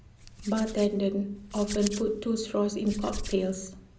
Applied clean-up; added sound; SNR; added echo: none; Hands; 12 dB; reverberation time 0.5 s.